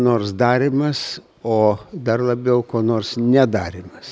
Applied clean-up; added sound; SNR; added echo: none; none; none; none.